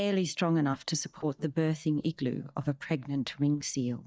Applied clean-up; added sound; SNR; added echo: neural mask model DeepFilterNet 3.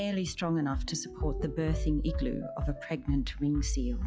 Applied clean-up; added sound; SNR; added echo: classical method log-MMSE.